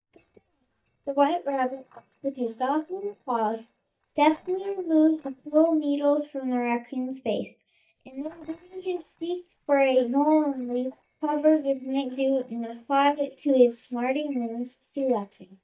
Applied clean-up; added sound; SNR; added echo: neural mask model DeepFilterNet 3.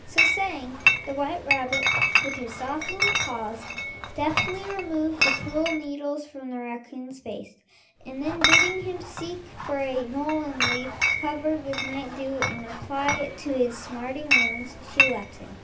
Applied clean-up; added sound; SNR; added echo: none; Chatter / Chink, clink; -3 dB; reverberation time 0.3 s.